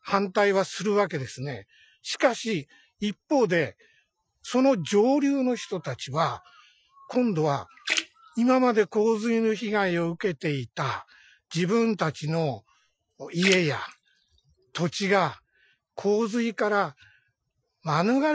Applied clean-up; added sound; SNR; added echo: classical method Wiener filter.